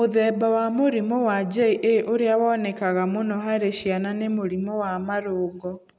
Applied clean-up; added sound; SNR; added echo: none; none; none; none.